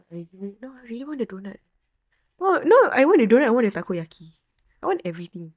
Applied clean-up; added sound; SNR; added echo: neural mask model DeepFilterNet 3.